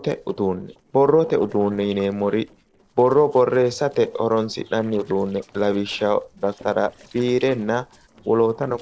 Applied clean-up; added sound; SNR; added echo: neural separator model SepFormer DNS4.